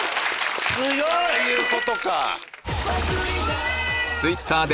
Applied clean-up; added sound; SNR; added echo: none; Meow; 6 dB; none.